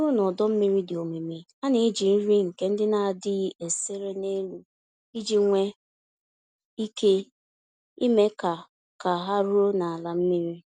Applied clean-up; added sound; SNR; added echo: none; none; none; none.